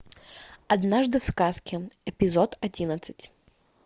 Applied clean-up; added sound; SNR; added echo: none; none; none; none.